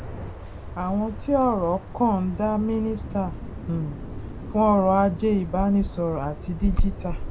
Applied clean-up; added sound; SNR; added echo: none; Bird vocalization, bird call, bird song; 6 dB; none.